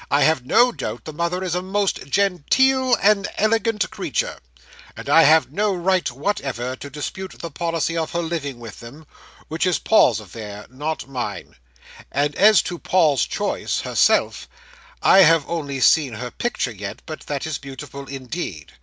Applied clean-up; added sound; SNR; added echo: none; none; none; none.